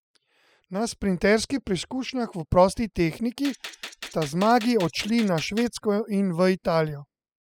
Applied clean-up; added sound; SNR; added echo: classical method spectral subtraction.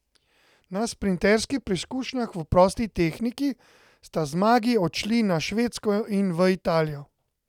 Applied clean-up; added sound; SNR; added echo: none; none; none; none.